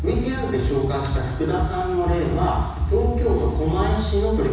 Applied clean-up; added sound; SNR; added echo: none; Gunshot, gunfire; 18 dB; reverberation time 1.1 s.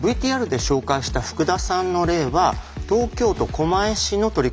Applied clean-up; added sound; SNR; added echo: none; none; none; none.